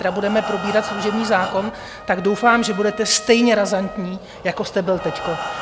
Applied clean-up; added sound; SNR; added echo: none; Trumpet + Breathing; 11 dB; none.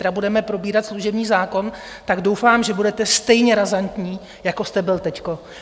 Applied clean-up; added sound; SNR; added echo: none; none; none; none.